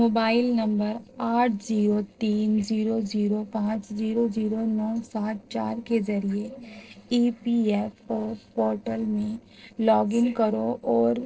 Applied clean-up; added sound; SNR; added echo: neural separator model SepFormer DNS4.